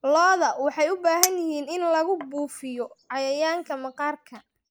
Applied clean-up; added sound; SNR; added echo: neural mask model Resemble Enhance denoiser.